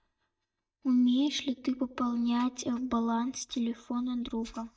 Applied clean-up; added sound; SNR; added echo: neural mask model DeepFilterNet 3.